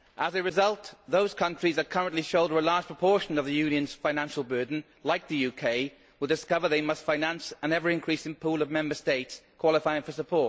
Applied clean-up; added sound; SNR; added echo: none; none; none; none.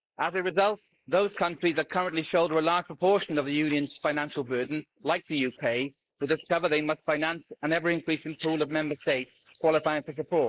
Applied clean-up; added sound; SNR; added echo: neural mask model Resemble Enhance denoiser.